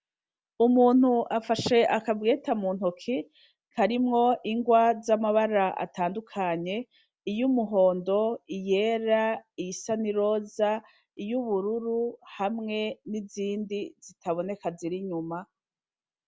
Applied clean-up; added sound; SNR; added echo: none; none; none; none.